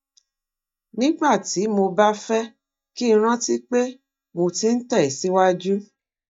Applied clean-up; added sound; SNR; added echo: neural mask model DeepFilterNet 3.